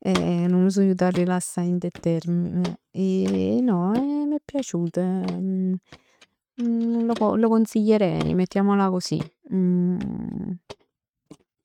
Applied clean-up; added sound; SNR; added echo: neural mask model RNNoise.